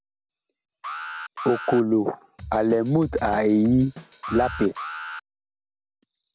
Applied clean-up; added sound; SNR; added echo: none; Drum kit + Alarm; 12 dB; none.